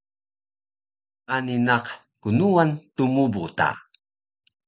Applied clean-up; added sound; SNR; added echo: none; none; none; none.